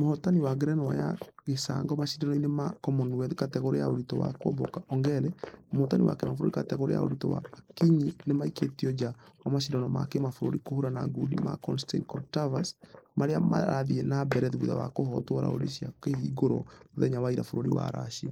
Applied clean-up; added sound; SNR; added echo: neural mask model Resemble Enhance denoiser.